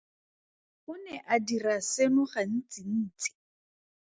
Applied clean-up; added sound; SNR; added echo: none; none; none; none.